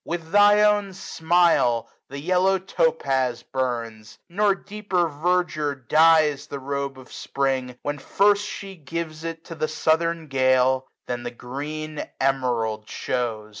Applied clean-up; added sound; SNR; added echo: none; none; none; none.